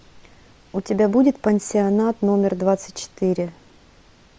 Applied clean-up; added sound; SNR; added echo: none; none; none; none.